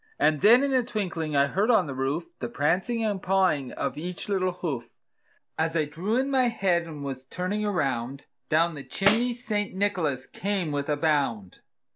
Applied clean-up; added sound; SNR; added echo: none; Tambourine; -1 dB; none.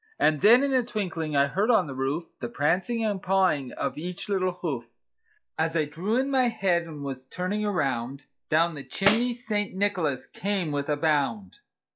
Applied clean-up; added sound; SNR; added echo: classical method log-MMSE.